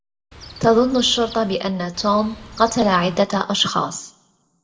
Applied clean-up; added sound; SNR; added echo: none; Chirp, tweet; 18 dB; reverberation time 0.5 s.